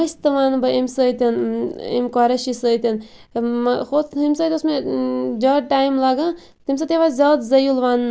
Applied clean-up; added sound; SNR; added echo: none; none; none; none.